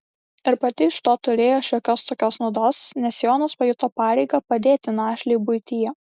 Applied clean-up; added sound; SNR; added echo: none; none; none; none.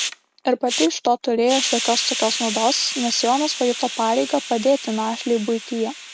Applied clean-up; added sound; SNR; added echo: none; Hiss; 7 dB; none.